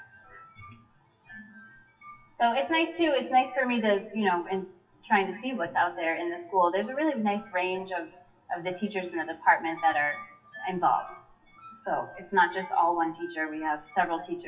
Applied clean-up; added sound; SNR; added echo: classical method WPE with log-MMSE.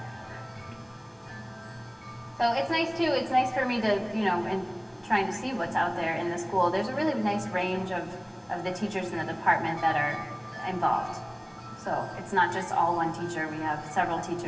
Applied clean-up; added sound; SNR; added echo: none; Wind chime; 19 dB; reverberation time 1.9 s.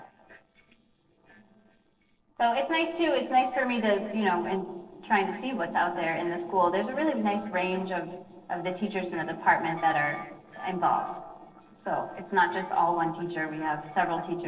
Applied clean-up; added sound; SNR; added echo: neural separator model SepFormer DNS4.